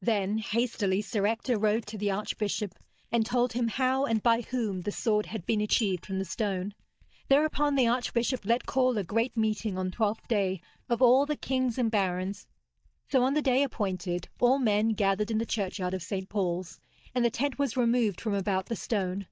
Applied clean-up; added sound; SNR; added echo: neural mask model DeepFilterNet 3.